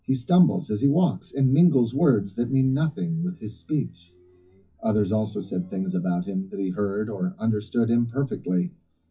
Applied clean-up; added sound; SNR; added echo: classical method WPE with log-MMSE.